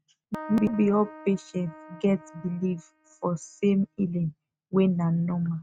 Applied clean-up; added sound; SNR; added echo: neural mask model RNNoise.